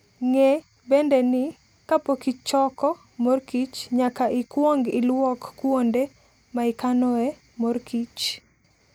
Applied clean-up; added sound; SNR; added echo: none; none; none; none.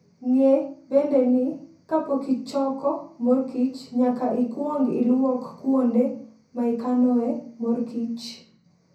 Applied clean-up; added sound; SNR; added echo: none; none; none; reverberation time 0.6 s.